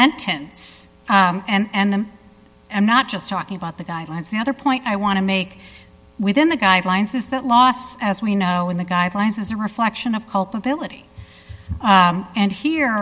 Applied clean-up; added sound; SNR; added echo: none; none; none; none.